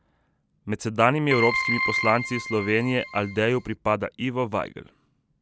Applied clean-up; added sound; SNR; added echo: none; Keyboard (musical); 4 dB; none.